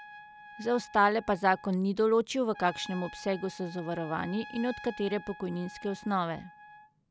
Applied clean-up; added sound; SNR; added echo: none; Trumpet; 18 dB; none.